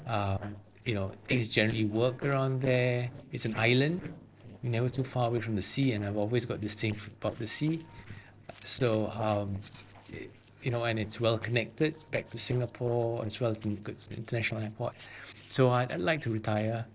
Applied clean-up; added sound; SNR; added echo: neural separator model SepFormer DNS4.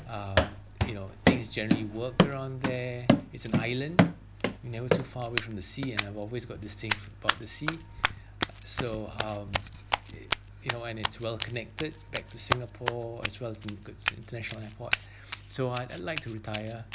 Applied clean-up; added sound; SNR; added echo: none; Run; -5 dB; none.